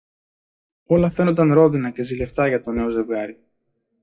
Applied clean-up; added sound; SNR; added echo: classical method WPE with log-MMSE.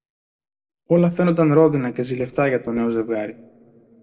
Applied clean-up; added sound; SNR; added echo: neural separator model SepFormer DNS4.